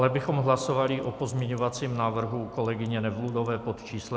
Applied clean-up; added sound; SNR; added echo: none; none; none; none.